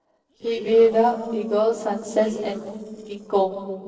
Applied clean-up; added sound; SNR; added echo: neural separator model SepFormer DNS4.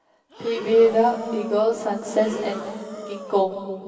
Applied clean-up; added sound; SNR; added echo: none; Breathing; 13 dB; reverberation time 2.5 s.